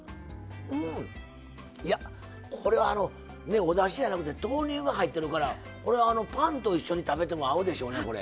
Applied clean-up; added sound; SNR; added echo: none; none; none; none.